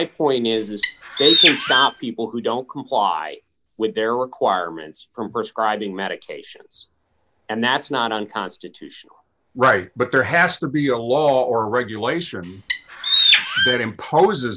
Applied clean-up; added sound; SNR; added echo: none; Bird; -4 dB; none.